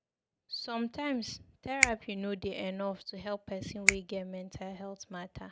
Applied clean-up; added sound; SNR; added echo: none; Finger snapping; -2 dB; none.